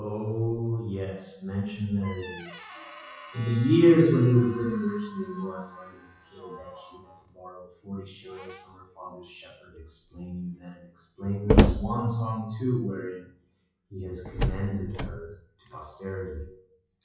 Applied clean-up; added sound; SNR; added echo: classical method WPE with log-MMSE.